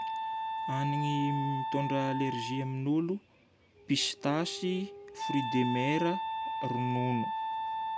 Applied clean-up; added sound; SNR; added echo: none; Wind instrument, woodwind instrument; 3 dB; none.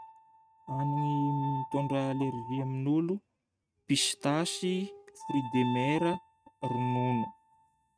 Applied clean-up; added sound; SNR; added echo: neural mask model RNNoise.